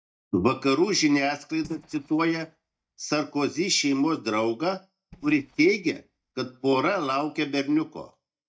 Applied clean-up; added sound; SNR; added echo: neural mask model DeepFilterNet 3.